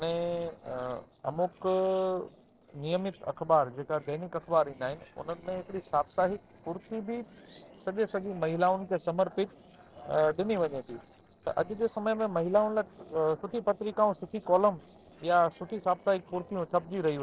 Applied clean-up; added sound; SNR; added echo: neural separator model SepFormer DNS4.